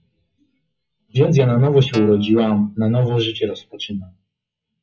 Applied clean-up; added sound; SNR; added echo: classical method WPE with log-MMSE.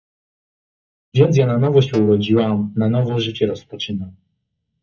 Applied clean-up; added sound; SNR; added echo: neural mask model DeepFilterNet 3.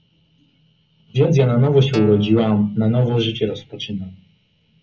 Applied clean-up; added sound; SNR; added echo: none; Guitar; 18 dB; reverberation time 0.4 s.